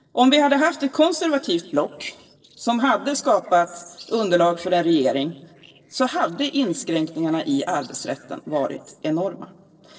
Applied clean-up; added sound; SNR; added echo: neural separator model SepFormer DNS4.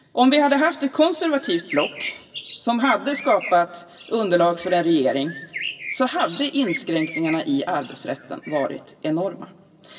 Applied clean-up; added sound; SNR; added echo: none; Bird; 13 dB; reverberation time 2.0 s.